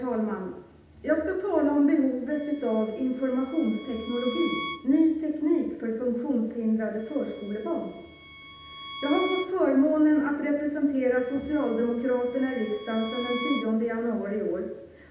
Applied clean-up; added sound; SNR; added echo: none; Bowed string instrument; 14 dB; reverberation time 0.8 s.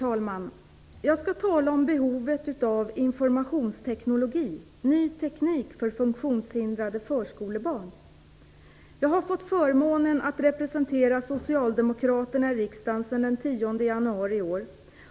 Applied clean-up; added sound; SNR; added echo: none; none; none; none.